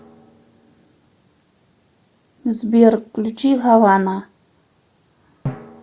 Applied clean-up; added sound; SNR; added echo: none; Drum; 19 dB; none.